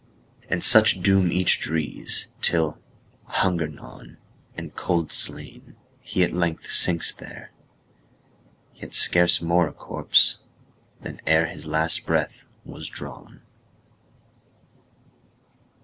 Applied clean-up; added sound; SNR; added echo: none; none; none; none.